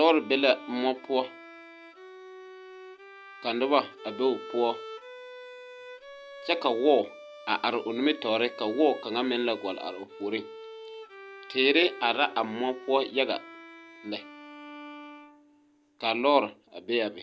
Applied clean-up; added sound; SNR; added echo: none; Bowed string instrument; 16 dB; none.